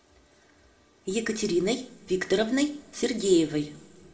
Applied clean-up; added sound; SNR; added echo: none; none; none; reverberation time 1.5 s.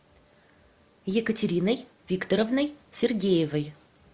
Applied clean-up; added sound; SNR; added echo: none; none; none; none.